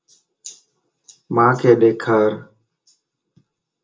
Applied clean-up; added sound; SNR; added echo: none; none; none; reverberation time 0.2 s.